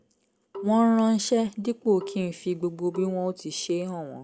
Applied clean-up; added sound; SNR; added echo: none; Marimba, xylophone; 16 dB; none.